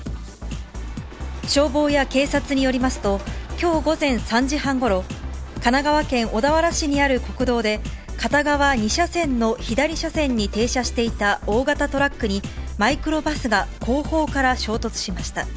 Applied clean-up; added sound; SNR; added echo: none; none; none; none.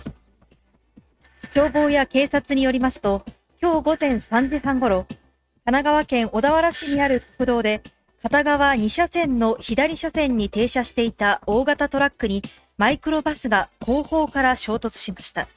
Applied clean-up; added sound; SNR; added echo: neural mask model RNNoise.